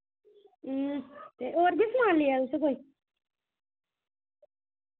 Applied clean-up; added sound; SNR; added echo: none; none; none; none.